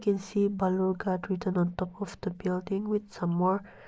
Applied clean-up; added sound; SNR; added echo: neural mask model Resemble Enhance denoiser.